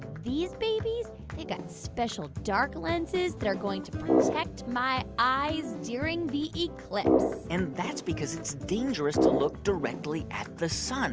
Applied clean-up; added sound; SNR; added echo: none; Brass instrument; -1 dB; none.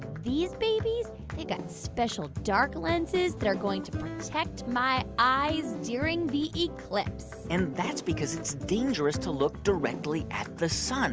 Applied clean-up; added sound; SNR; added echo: none; none; none; none.